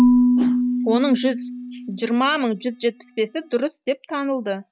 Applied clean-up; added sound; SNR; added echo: none; Marimba, xylophone / Wood; -1 dB; none.